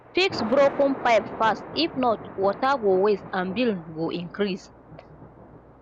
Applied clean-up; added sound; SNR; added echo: none; Thunder; 14 dB; none.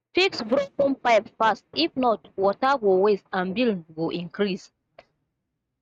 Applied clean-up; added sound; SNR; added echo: neural mask model RNNoise.